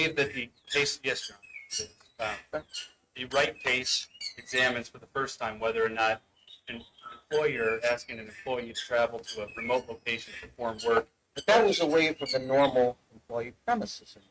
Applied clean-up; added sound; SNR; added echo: neural mask model RNNoise.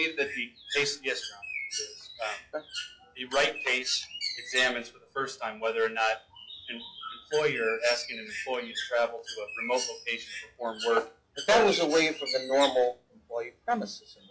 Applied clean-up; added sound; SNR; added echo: classical method log-MMSE.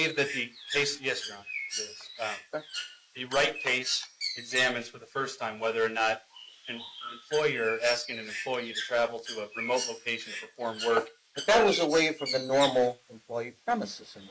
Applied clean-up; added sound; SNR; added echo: neural mask model Resemble Enhance denoiser.